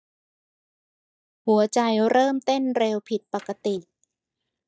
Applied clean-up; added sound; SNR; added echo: neural mask model DeepFilterNet 3.